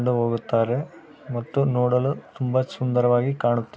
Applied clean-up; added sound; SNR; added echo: none; none; none; none.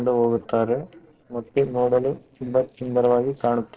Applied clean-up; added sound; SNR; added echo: neural separator model SepFormer DNS4.